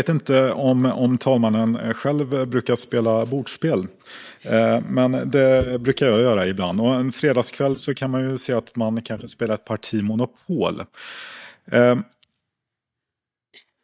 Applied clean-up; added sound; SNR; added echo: neural mask model DeepFilterNet 3.